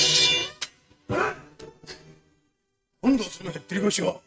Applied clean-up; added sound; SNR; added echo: neural mask model RNNoise.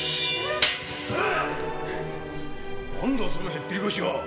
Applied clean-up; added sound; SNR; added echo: none; Breathing; 3 dB; none.